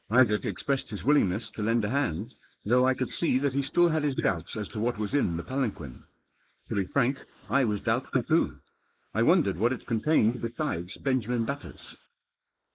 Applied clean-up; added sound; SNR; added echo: neural mask model Resemble Enhance denoiser.